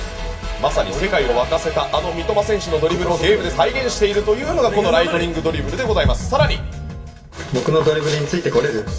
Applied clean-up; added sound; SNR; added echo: none; none; none; reverberation time 0.7 s.